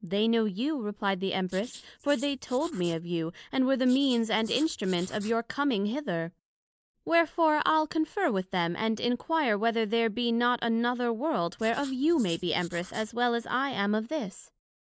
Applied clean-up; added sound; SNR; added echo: neural mask model Resemble Enhance denoiser.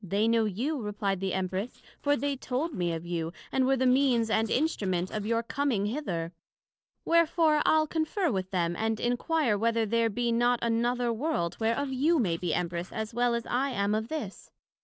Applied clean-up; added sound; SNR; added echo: neural separator model SepFormer DNS4.